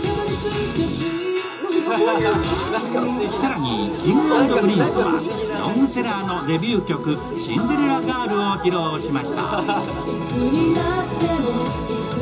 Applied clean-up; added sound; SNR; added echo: none; none; none; reverberation time 0.2 s.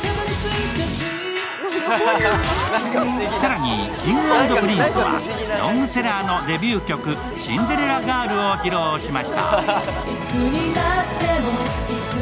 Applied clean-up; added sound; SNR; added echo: none; none; none; none.